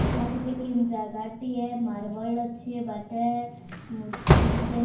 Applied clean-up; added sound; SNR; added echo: none; Slam; -1 dB; reverberation time 0.9 s.